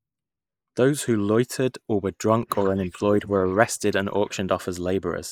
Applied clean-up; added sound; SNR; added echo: neural mask model Resemble Enhance denoiser.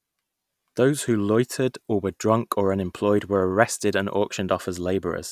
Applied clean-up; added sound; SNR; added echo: none; none; none; none.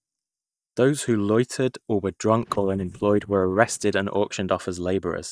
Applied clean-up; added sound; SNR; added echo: neural mask model DeepFilterNet 3.